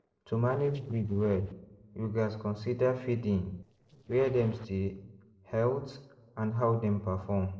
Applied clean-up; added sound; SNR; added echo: neural separator model SepFormer DNS4.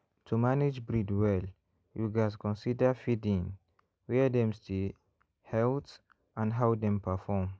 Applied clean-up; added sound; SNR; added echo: none; none; none; none.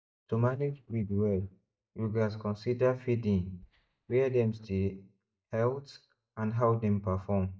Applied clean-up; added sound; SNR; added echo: neural mask model DeepFilterNet 3.